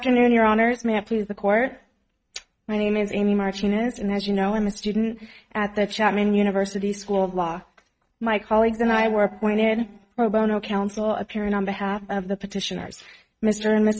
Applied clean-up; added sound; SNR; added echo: neural mask model RNNoise.